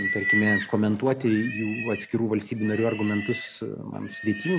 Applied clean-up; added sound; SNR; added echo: none; Livestock, farm animals, working animals; 6 dB; none.